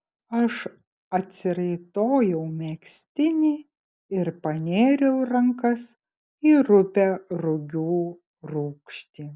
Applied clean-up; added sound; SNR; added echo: none; none; none; none.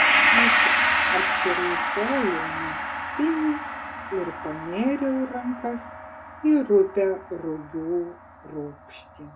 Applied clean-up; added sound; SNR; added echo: none; Gong; -1 dB; reverberation time 0.2 s.